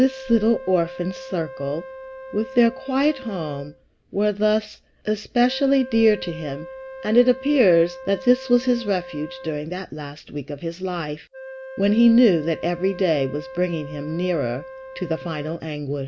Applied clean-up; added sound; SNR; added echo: none; Wind instrument, woodwind instrument; 16 dB; none.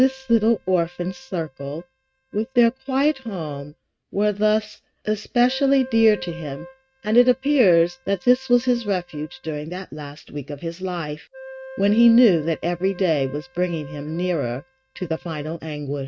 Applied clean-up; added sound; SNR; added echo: neural mask model RNNoise.